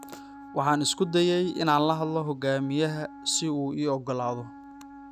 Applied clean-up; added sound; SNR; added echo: none; Wind instrument, woodwind instrument; 18 dB; none.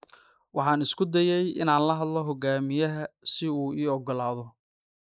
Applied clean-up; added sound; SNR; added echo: neural mask model Resemble Enhance denoiser.